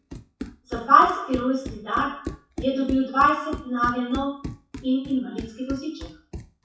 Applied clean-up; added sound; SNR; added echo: classical method WPE with log-MMSE.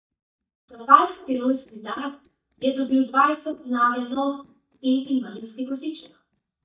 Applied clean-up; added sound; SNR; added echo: neural mask model DeepFilterNet 3.